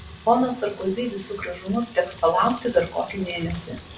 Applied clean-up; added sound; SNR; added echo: none; Sink (filling or washing) / Water tap, faucet; 17 dB; reverberation time 1.0 s.